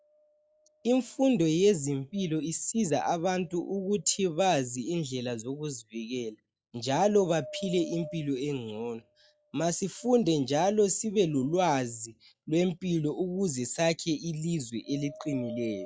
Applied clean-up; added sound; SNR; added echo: classical method log-MMSE.